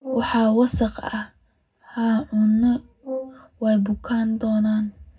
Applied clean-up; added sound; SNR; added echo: none; Brass instrument; 15 dB; reverberation time 0.3 s.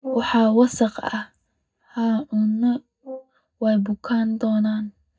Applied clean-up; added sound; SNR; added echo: neural mask model DeepFilterNet 3.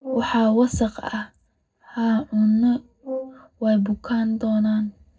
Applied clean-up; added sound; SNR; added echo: neural separator model SepFormer DNS4.